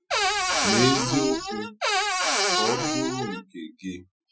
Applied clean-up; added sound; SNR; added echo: classical method Wiener filter.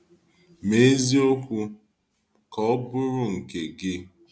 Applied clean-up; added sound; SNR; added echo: none; none; none; none.